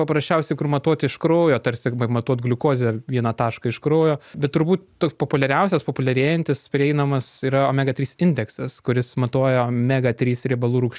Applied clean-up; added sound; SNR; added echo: none; none; none; none.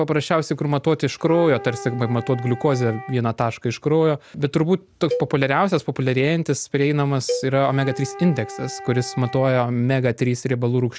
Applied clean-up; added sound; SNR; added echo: none; Wind instrument, woodwind instrument + Cowbell; 13 dB; none.